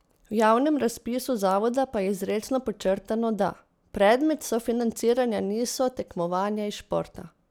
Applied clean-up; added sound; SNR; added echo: none; none; none; none.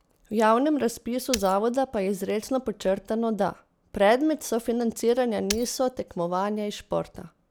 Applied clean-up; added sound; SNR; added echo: none; Shatter; 8 dB; none.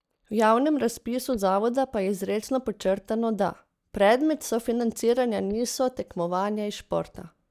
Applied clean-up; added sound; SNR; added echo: neural mask model DeepFilterNet 3.